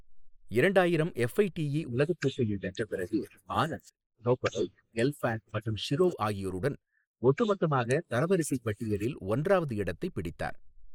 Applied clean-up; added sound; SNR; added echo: neural mask model Resemble Enhance denoiser.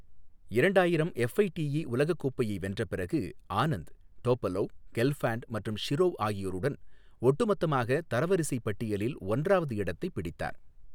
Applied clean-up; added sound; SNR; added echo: none; none; none; none.